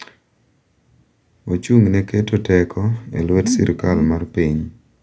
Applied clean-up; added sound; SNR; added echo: none; none; none; none.